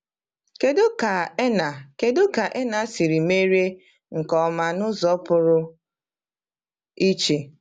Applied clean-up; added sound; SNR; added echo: none; none; none; none.